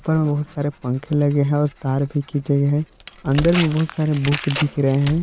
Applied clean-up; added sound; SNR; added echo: none; Tearing; 14 dB; none.